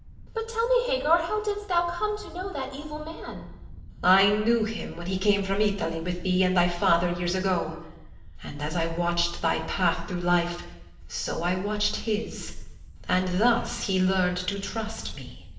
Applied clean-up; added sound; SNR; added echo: none; Wind; 16 dB; reverberation time 0.9 s.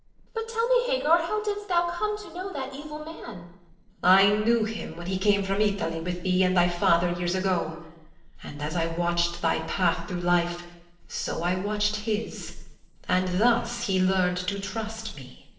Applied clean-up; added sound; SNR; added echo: neural separator model SepFormer DNS4.